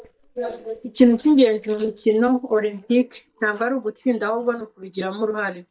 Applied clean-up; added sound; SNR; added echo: neural mask model DeepFilterNet 3.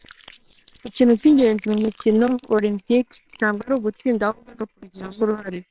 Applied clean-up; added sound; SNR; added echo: neural separator model SepFormer WHAMR!.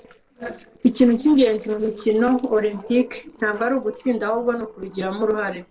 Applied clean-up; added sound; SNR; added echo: neural separator model SepFormer DNS4.